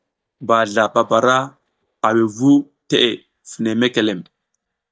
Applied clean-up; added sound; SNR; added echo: neural mask model DeepFilterNet 3.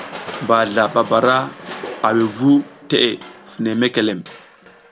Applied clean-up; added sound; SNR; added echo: none; Crushing; 16 dB; none.